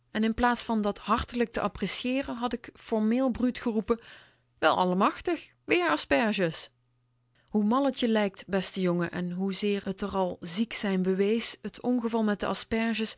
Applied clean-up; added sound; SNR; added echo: none; none; none; none.